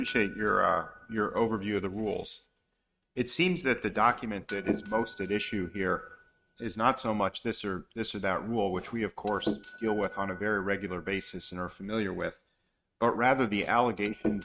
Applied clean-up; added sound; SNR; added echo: neural mask model RNNoise.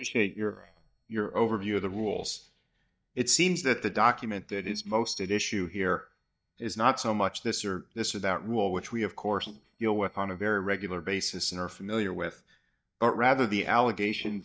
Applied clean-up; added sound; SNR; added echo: neural mask model DeepFilterNet 3.